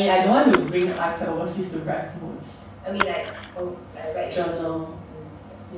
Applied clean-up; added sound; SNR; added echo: none; Splash, splatter; 9 dB; reverberation time 0.7 s.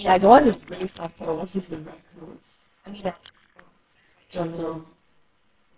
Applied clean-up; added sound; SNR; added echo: neural separator model SepFormer WHAMR!.